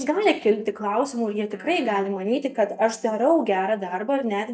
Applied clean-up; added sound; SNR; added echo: neural mask model DeepFilterNet 3.